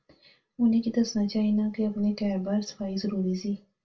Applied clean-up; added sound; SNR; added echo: none; none; none; reverberation time 0.2 s.